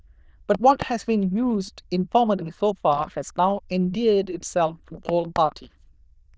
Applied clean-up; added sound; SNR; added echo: neural diffusion model UNIVERSE++.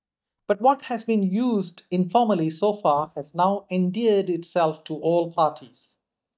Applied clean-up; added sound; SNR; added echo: neural mask model DeepFilterNet 3.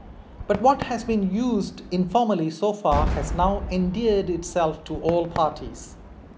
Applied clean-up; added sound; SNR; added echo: none; Cheering / Fireworks; 9 dB; none.